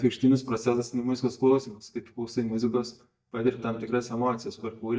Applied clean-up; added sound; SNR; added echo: neural mask model DeepFilterNet 3.